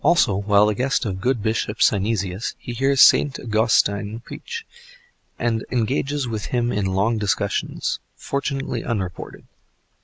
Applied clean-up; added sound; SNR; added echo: none; none; none; none.